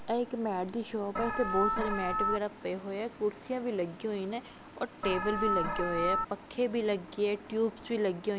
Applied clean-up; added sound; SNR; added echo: none; Alarm; -1 dB; none.